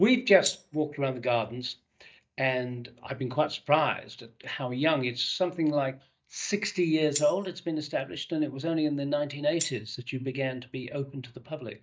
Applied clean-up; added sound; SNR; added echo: neural mask model DeepFilterNet 3.